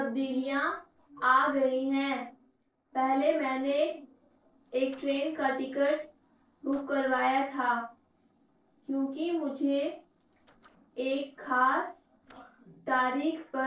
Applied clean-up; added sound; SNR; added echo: neural separator model SepFormer DNS4.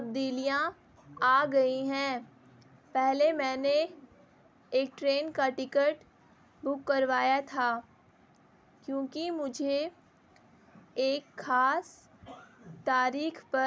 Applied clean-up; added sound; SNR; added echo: none; none; none; none.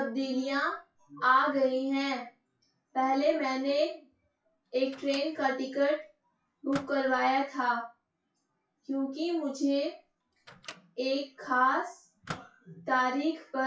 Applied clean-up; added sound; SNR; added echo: classical method WPE with log-MMSE.